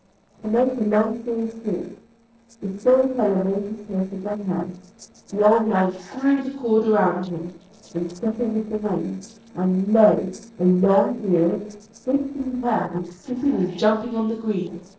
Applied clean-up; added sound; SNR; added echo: neural separator model SepFormer DNS4.